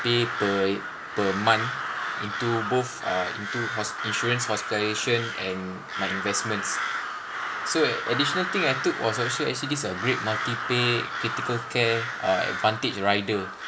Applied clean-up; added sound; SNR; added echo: none; Crow; 4 dB; none.